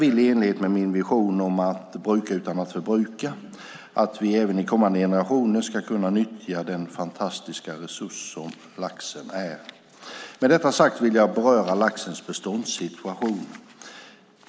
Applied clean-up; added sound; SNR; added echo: none; none; none; none.